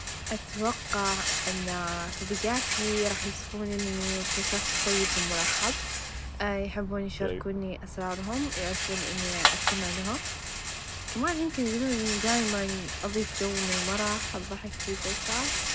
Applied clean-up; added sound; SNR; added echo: none; Rattle; -1 dB; none.